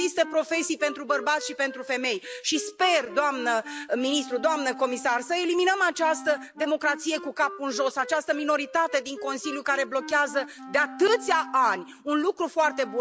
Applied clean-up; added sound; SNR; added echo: none; Wind instrument, woodwind instrument; 15 dB; none.